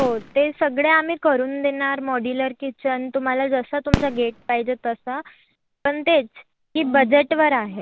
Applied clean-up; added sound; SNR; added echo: none; Fireworks; 12 dB; none.